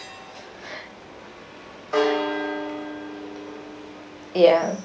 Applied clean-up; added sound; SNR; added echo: none; Church bell; 4 dB; none.